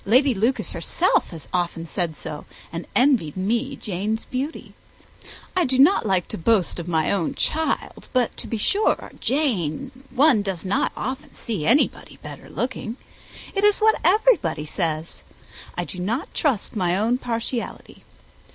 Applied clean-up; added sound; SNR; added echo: none; none; none; none.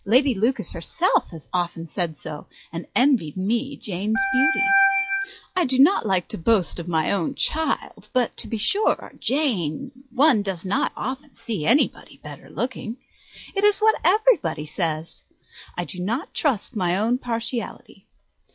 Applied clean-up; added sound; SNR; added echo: classical method log-MMSE.